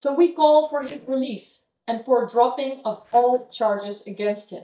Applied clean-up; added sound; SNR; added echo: neural mask model DeepFilterNet 3.